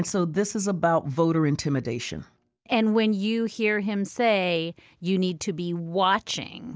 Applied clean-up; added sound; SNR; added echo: none; none; none; none.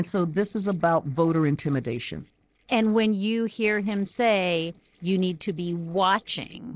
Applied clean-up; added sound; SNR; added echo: neural separator model SepFormer DNS4.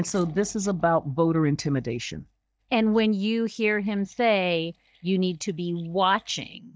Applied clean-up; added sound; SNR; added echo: neural mask model DeepFilterNet 3.